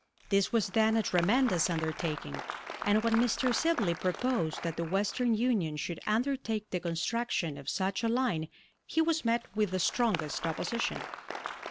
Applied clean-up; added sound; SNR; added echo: none; Applause; 12 dB; none.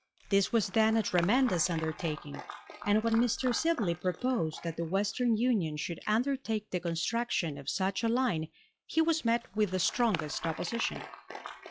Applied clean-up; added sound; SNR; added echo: classical method log-MMSE.